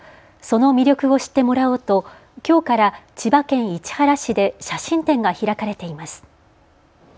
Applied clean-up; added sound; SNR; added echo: none; none; none; none.